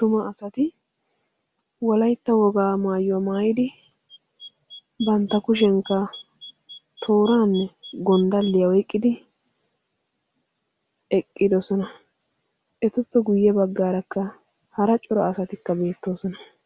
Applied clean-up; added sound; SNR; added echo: none; none; none; none.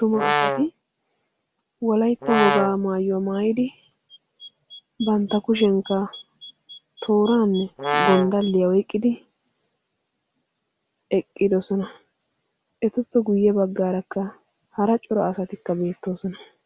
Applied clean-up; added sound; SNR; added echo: none; Brass instrument; 0 dB; none.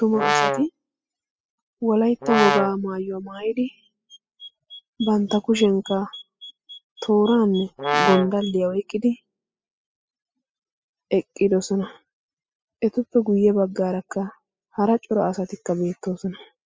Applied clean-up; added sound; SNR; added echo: classical method spectral subtraction.